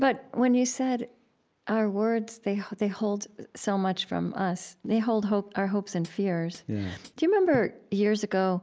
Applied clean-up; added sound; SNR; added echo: none; Hi-hat; 20 dB; none.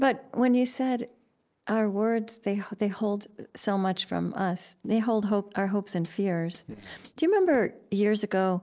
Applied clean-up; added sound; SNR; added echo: neural separator model SepFormer DNS4.